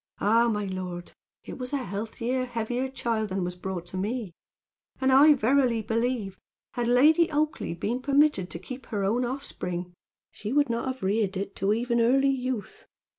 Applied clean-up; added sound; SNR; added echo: none; none; none; none.